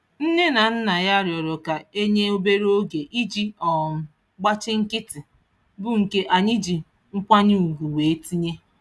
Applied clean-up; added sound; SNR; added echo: none; none; none; none.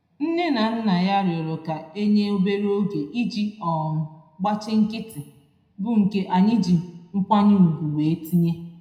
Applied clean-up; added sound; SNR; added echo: none; none; none; reverberation time 0.7 s.